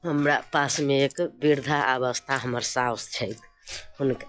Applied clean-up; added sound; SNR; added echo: classical method log-MMSE.